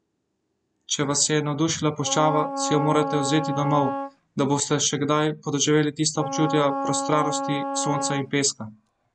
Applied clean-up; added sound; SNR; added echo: none; Wind instrument, woodwind instrument; 6 dB; none.